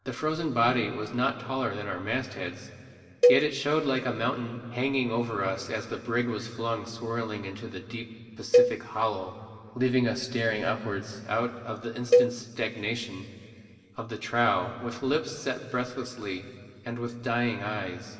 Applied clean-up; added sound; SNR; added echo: none; Cowbell; -3 dB; reverberation time 2.3 s.